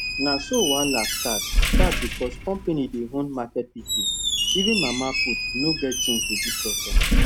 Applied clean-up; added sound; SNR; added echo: none; Squeak; -4 dB; none.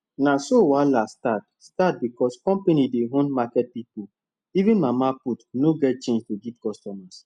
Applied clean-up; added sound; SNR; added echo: none; none; none; none.